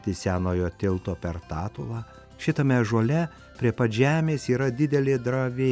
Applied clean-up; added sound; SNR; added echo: none; none; none; none.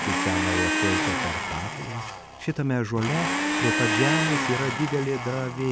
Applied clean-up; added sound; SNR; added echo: none; Domestic sounds, home sounds; -1 dB; none.